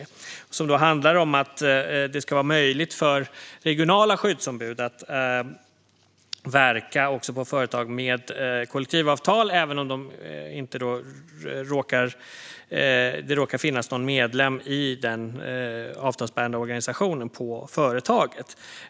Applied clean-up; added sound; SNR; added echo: none; none; none; none.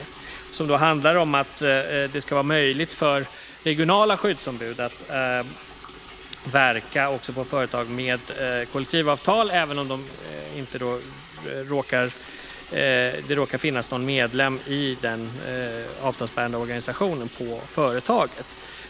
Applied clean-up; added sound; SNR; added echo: none; Liquid; 17 dB; none.